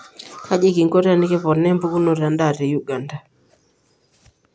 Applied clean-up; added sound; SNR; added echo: none; none; none; none.